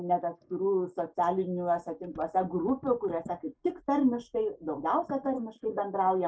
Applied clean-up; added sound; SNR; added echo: neural mask model Resemble Enhance denoiser.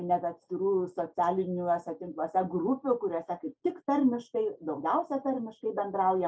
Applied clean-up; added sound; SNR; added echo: none; none; none; none.